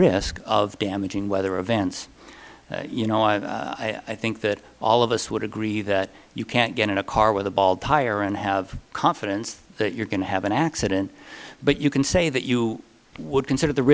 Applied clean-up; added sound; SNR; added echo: none; none; none; none.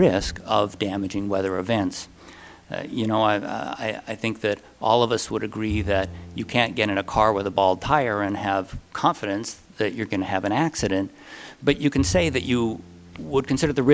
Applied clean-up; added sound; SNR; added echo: none; Bowed string instrument; 17 dB; none.